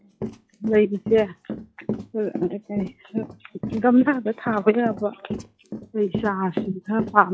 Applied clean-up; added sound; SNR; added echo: classical method log-MMSE.